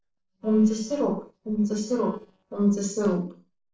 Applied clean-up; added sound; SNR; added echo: neural separator model SepFormer DNS4.